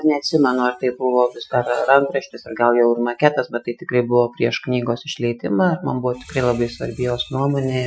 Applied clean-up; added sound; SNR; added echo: classical method Wiener filter.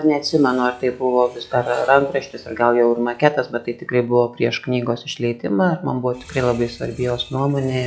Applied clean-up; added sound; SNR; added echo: classical method log-MMSE.